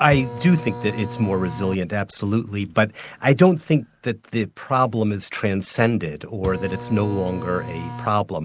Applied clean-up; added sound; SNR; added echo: none; Printer; 10 dB; none.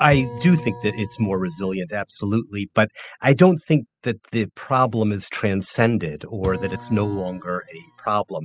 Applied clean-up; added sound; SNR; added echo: classical method spectral subtraction.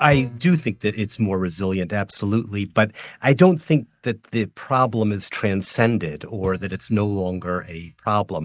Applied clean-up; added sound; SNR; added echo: neural mask model DeepFilterNet 3.